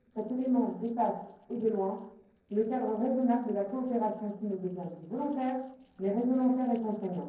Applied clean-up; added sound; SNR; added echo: neural separator model SepFormer DNS4.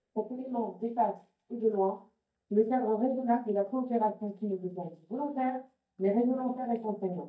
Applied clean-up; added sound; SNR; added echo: neural mask model DeepFilterNet 3.